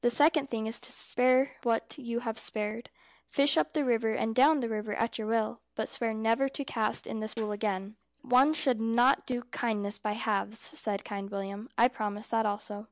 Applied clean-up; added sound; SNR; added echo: none; none; none; none.